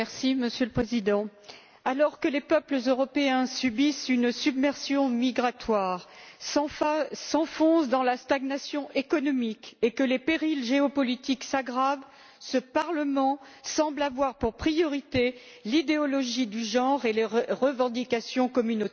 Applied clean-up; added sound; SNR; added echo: none; none; none; none.